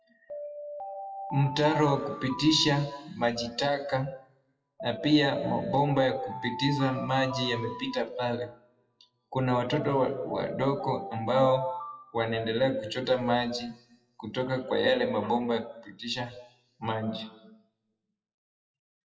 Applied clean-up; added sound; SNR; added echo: classical method WPE with log-MMSE.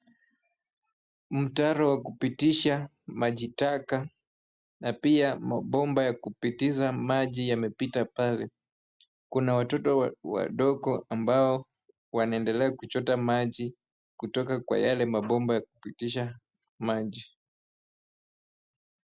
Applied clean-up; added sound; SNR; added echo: none; none; none; none.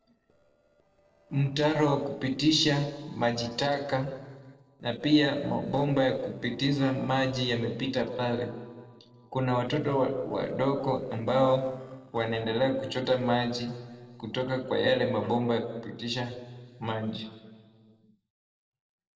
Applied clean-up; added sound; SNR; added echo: neural separator model SepFormer DNS4.